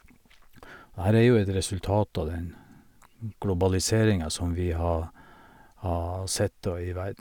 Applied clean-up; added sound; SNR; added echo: none; none; none; none.